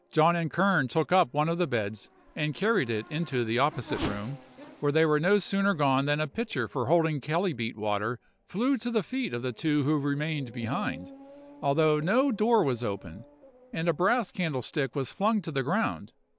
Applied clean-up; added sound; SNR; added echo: none; Race car, auto racing / Accelerating, revving, vroom; 20 dB; none.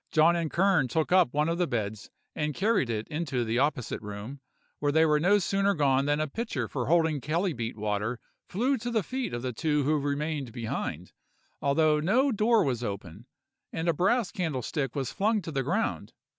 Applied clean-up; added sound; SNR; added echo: none; none; none; none.